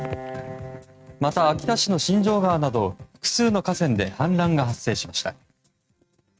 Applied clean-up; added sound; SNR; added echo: neural mask model RNNoise.